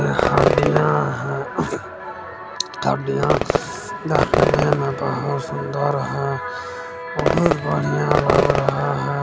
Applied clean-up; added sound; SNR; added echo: none; Fireworks; 1 dB; none.